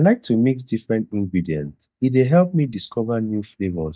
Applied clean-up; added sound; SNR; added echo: neural mask model DeepFilterNet 3.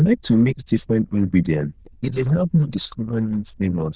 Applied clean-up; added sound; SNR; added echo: neural diffusion model UNIVERSE++.